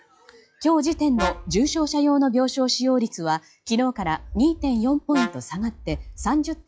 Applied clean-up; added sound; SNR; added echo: classical method log-MMSE.